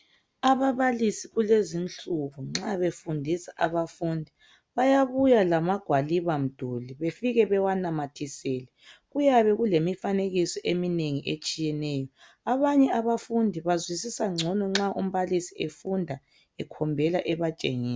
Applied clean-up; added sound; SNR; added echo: none; none; none; none.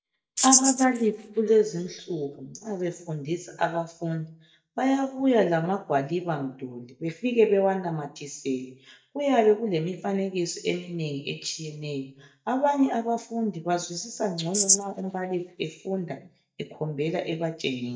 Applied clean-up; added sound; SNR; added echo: neural mask model DeepFilterNet 3.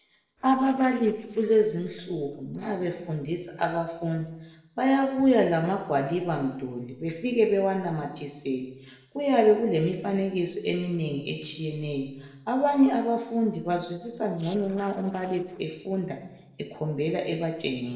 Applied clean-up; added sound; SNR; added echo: neural separator model SepFormer DNS4.